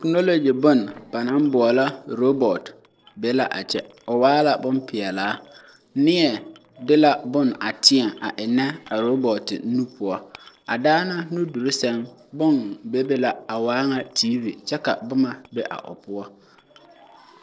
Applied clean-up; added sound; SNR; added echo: neural separator model SepFormer DNS4.